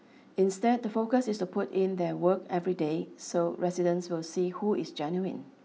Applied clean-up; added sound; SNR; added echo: none; none; none; none.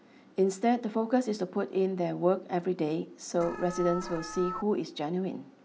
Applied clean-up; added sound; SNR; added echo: none; Alarm; 9 dB; none.